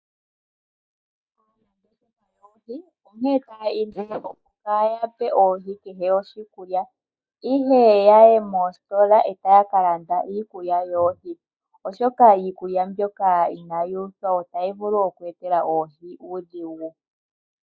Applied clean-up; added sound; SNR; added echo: neural mask model DeepFilterNet 3.